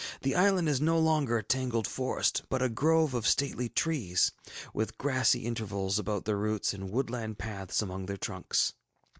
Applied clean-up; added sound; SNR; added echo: none; none; none; none.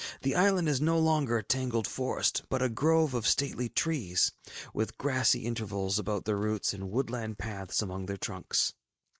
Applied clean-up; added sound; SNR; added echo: neural mask model Resemble Enhance denoiser.